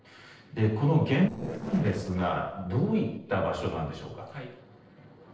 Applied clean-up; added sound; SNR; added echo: neural separator model SepFormer DNS4.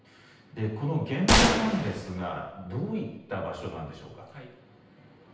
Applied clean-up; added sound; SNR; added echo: none; Gunshot, gunfire; -3 dB; reverberation time 0.9 s.